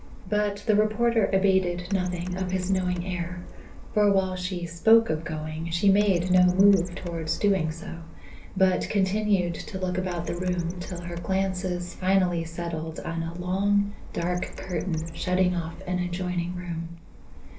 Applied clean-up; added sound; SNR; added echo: none; Printer; 11 dB; reverberation time 0.3 s.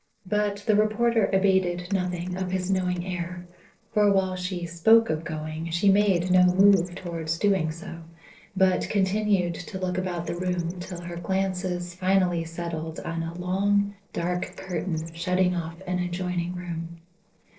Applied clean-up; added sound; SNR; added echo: neural separator model SepFormer DNS4.